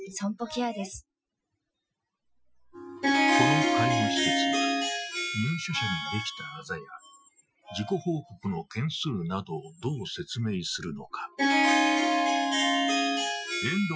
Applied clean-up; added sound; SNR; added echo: classical method Wiener filter.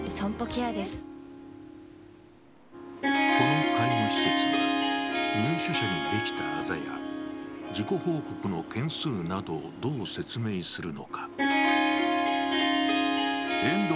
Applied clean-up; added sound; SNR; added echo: none; Harp; -4 dB; none.